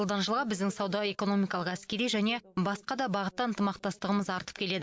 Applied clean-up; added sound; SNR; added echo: none; none; none; none.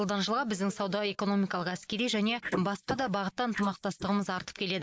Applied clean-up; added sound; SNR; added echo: neural mask model Resemble Enhance denoiser.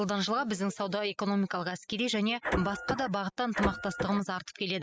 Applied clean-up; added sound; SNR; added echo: classical method spectral subtraction.